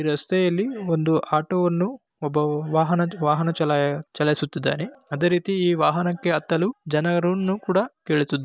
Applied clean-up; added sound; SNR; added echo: none; none; none; none.